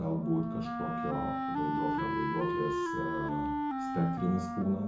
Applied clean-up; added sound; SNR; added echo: none; Wind instrument, woodwind instrument; -1 dB; reverberation time 0.6 s.